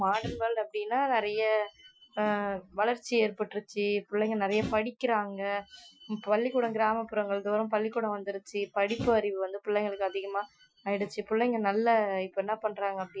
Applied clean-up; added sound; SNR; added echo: classical method Wiener filter.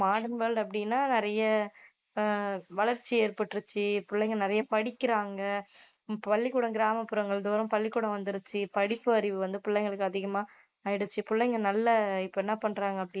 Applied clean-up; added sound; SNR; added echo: neural mask model Resemble Enhance denoiser.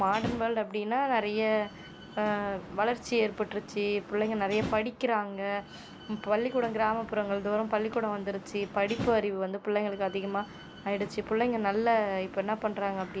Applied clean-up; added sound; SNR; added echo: none; Slam; 14 dB; none.